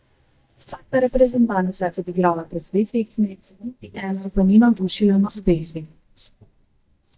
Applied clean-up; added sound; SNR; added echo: neural mask model DeepFilterNet 3.